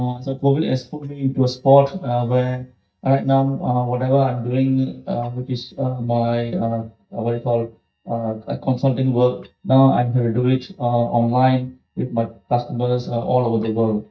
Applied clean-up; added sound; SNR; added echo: neural mask model DeepFilterNet 3.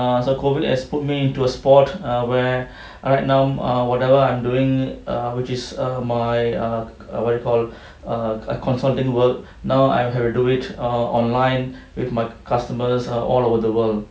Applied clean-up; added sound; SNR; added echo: none; none; none; none.